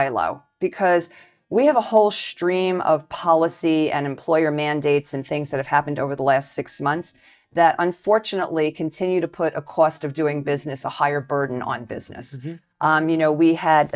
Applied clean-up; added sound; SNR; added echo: neural mask model DeepFilterNet 3.